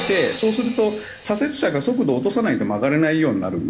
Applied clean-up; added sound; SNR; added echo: none; Crash cymbal; 9 dB; none.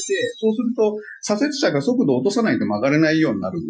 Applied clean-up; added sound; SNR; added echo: classical method Wiener filter.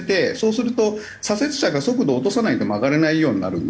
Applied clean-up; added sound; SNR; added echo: none; none; none; none.